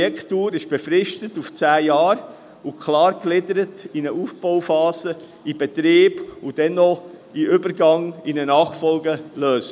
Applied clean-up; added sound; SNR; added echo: none; none; none; none.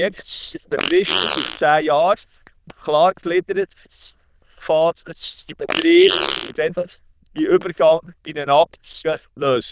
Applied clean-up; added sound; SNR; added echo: neural diffusion model UNIVERSE++.